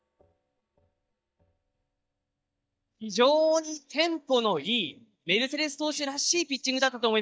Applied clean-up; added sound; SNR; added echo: neural mask model DeepFilterNet 3.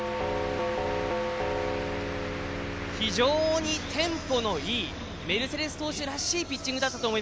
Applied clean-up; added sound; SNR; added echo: none; Doorbell; 4 dB; none.